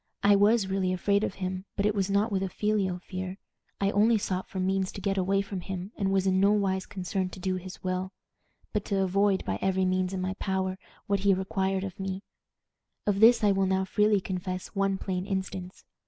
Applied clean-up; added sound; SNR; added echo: none; none; none; none.